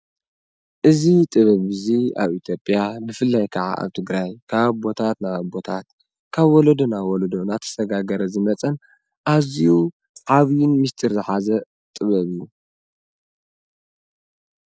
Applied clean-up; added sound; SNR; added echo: neural mask model DeepFilterNet 3.